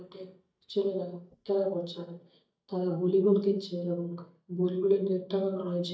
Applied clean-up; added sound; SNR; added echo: neural mask model DeepFilterNet 3.